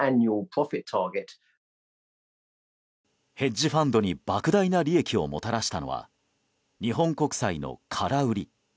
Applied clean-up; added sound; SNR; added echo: none; none; none; none.